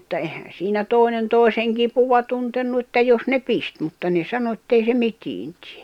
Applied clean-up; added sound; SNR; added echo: none; none; none; none.